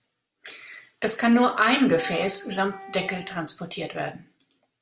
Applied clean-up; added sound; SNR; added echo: none; Wind instrument, woodwind instrument; 17 dB; none.